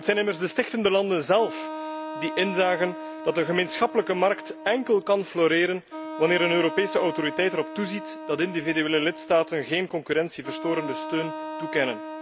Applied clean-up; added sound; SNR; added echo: none; Wind instrument, woodwind instrument; 11 dB; none.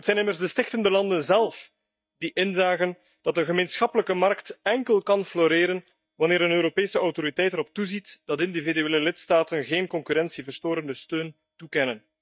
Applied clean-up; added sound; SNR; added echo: neural mask model DeepFilterNet 3.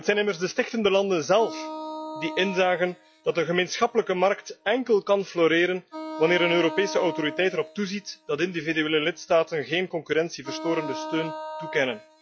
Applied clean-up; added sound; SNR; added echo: classical method log-MMSE.